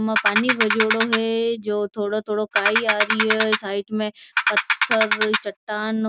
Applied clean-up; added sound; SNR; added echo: none; Ratchet, pawl; -4 dB; none.